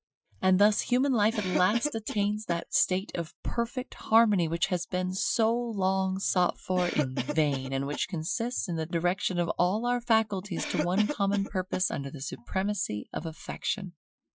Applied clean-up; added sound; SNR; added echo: classical method Wiener filter.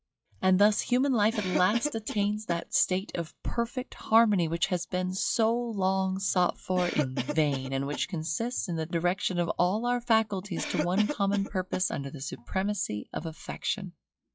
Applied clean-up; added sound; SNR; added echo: classical method log-MMSE.